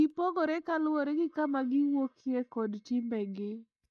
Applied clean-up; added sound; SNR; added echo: neural mask model DeepFilterNet 3.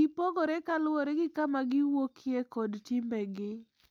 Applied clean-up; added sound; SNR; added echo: none; none; none; none.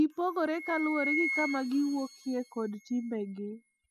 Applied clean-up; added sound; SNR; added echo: classical method spectral subtraction.